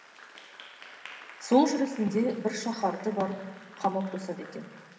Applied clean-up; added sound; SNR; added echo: none; Applause; 19 dB; reverberation time 2.9 s.